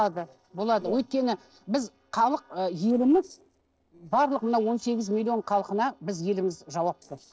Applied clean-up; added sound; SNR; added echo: neural separator model SepFormer DNS4.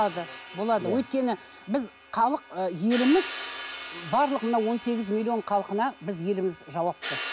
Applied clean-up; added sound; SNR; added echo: none; Crash cymbal; 12 dB; none.